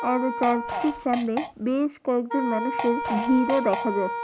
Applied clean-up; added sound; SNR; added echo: none; Fart + Wind instrument, woodwind instrument; 6 dB; none.